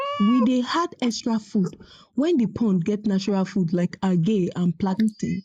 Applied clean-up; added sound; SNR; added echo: neural mask model Resemble Enhance denoiser.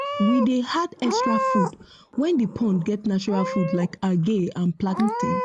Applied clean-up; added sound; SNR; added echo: none; Meow / Purr; 6 dB; none.